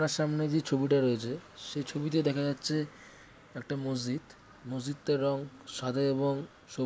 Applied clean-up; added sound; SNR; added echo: none; none; none; none.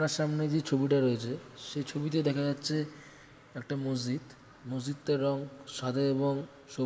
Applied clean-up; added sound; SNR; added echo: none; none; none; reverberation time 1.2 s.